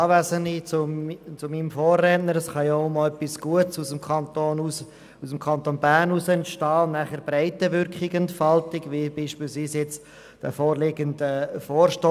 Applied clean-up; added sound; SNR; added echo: none; none; none; none.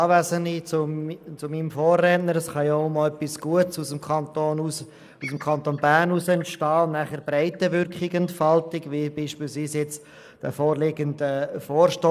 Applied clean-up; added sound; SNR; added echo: neural mask model Resemble Enhance denoiser.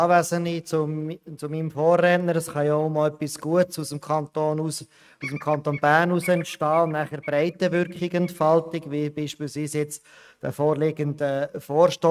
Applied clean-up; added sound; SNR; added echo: neural mask model RNNoise.